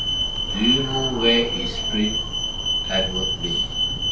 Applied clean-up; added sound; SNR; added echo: none; Alarm; -3 dB; reverberation time 0.3 s.